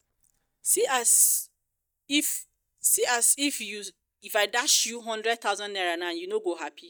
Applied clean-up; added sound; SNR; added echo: neural mask model DeepFilterNet 3.